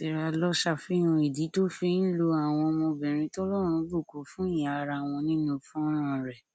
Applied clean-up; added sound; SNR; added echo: none; none; none; none.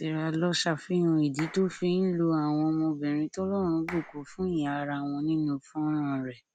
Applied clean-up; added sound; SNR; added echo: none; Clapping; 19 dB; none.